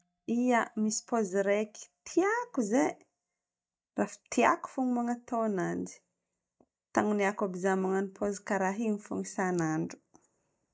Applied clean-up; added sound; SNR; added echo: neural mask model DeepFilterNet 3.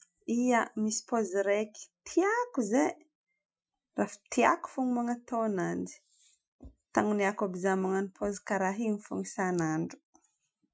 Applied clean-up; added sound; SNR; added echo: classical method Wiener filter.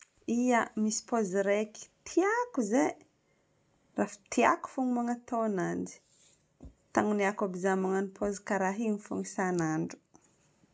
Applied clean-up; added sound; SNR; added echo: none; none; none; none.